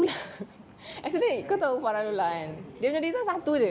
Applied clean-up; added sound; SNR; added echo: none; none; none; none.